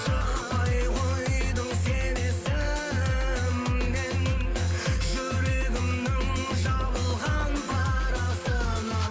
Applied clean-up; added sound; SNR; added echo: none; none; none; none.